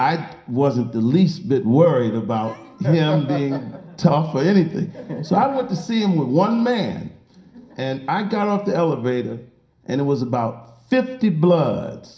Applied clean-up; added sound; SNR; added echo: none; none; none; reverberation time 0.3 s.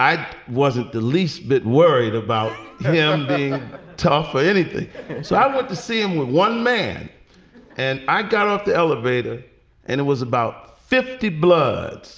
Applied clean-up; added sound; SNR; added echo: none; none; none; none.